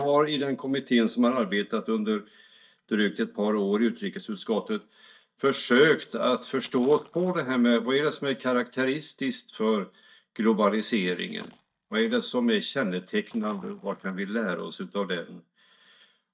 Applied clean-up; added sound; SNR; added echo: neural mask model DeepFilterNet 3.